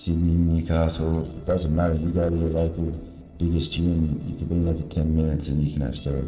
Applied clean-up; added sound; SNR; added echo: neural separator model SepFormer DNS4.